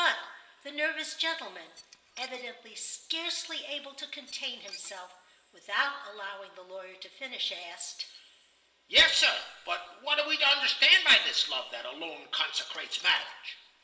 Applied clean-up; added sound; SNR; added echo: none; Dishes, pots, and pans / Glass; 19 dB; reverberation time 1.1 s.